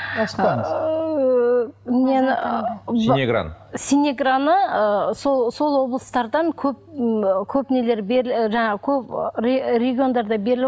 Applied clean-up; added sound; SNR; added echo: none; none; none; none.